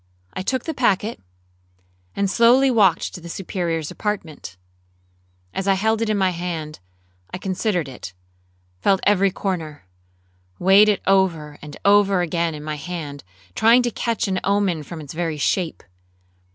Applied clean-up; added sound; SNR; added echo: none; none; none; none.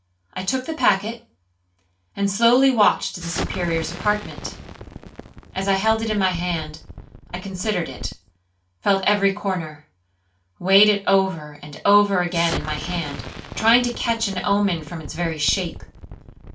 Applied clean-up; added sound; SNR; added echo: none; Explosion; 13 dB; reverberation time 0.3 s.